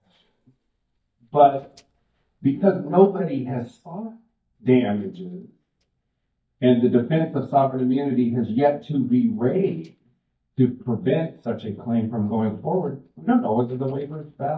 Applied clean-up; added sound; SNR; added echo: neural mask model DeepFilterNet 3.